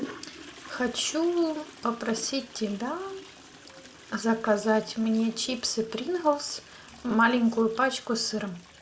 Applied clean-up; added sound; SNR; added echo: none; Toilet flush; 19 dB; none.